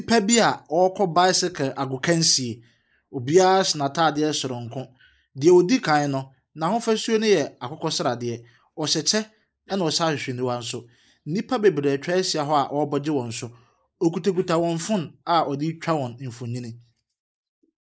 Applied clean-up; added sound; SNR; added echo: neural mask model Resemble Enhance denoiser.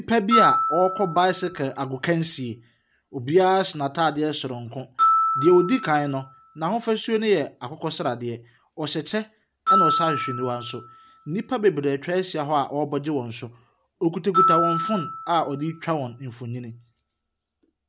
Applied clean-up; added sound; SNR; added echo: none; Glockenspiel; 4 dB; none.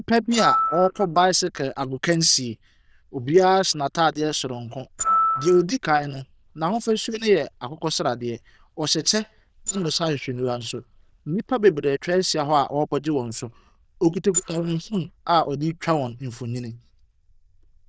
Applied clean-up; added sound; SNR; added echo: neural diffusion model UNIVERSE++.